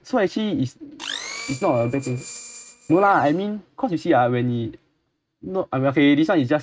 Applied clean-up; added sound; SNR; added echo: neural mask model RNNoise.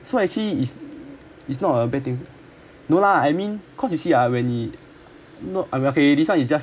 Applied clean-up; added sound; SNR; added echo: none; none; none; none.